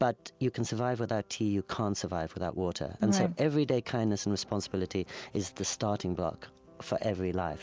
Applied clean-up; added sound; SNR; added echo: none; none; none; none.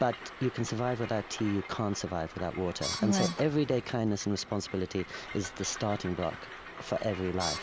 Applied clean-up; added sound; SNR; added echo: none; Train + Bird; 11 dB; none.